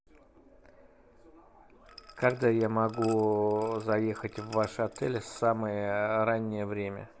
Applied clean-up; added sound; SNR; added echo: none; Liquid; 20 dB; none.